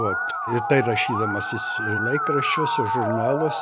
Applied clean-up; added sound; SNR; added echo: none; Musical instrument; 1 dB; none.